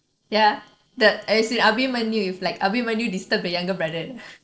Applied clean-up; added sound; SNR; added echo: neural separator model SepFormer DNS4.